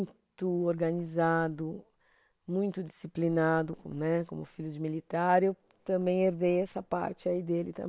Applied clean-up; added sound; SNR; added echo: neural separator model SepFormer WHAM!.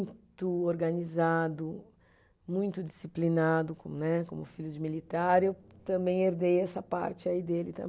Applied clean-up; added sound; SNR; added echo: none; none; none; none.